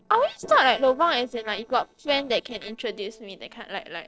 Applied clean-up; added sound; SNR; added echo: neural separator model SepFormer DNS4.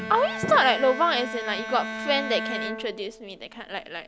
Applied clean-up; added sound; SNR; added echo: none; Bowed string instrument; 8 dB; none.